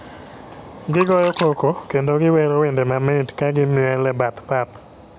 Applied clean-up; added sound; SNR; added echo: none; Splash, splatter; 14 dB; none.